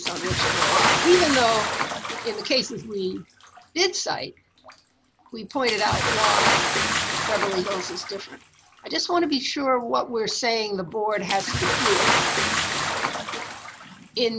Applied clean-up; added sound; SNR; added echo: none; Bathtub (filling or washing) / Splash, splatter; 0 dB; none.